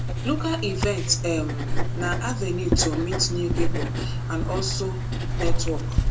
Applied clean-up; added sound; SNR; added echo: none; Writing; -4 dB; reverberation time 0.2 s.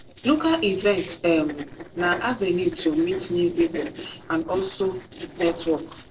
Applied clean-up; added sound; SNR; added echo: neural separator model SepFormer DNS4.